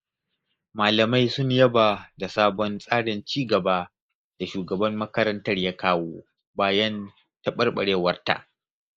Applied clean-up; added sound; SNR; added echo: neural mask model Resemble Enhance denoiser.